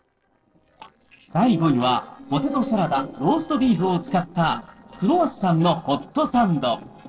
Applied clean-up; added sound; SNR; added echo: neural separator model SepFormer DNS4.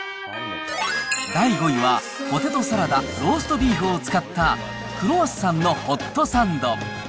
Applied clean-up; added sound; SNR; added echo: none; none; none; none.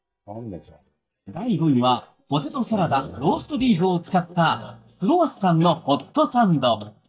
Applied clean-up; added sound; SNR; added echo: neural mask model DeepFilterNet 3.